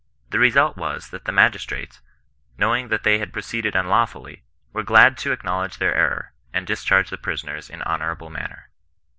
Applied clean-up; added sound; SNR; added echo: none; none; none; none.